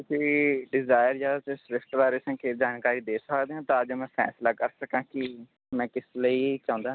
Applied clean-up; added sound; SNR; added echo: none; none; none; none.